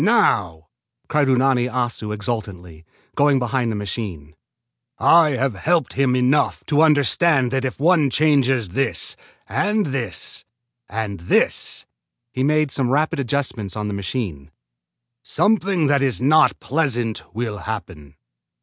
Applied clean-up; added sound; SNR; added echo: none; none; none; none.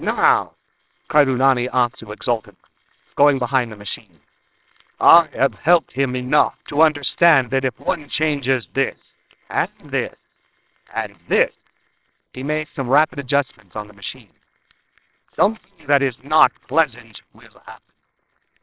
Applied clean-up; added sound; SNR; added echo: neural separator model SepFormer WHAMR!.